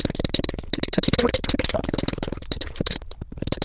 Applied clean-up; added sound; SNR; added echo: neural diffusion model UNIVERSE++.